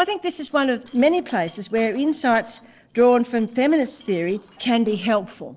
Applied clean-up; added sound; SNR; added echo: neural separator model SepFormer DNS4.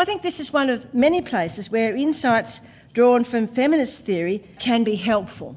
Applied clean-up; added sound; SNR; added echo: none; none; none; none.